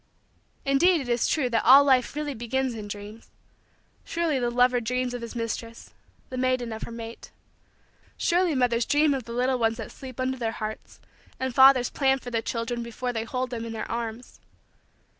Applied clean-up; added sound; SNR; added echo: none; none; none; none.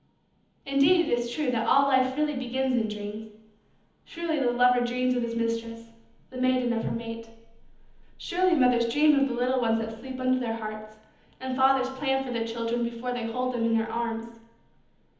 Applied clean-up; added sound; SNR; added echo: none; none; none; reverberation time 1.3 s.